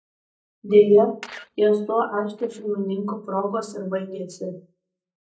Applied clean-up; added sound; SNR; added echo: neural mask model DeepFilterNet 3.